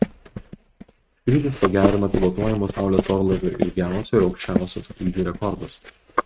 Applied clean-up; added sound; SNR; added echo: neural mask model RNNoise.